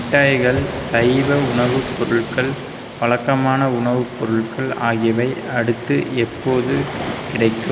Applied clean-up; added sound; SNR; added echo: none; Waves, surf; 10 dB; none.